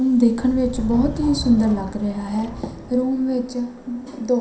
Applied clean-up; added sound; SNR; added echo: none; Subway, metro, underground; 13 dB; reverberation time 0.5 s.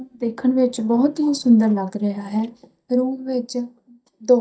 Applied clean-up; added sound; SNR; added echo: neural mask model DeepFilterNet 3.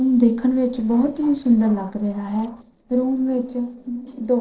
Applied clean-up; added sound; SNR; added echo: neural separator model SepFormer DNS4.